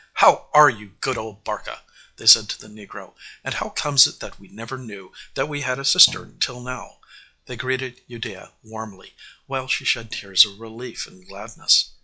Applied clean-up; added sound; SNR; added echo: classical method log-MMSE.